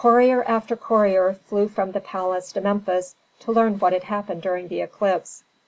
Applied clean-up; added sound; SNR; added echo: none; none; none; none.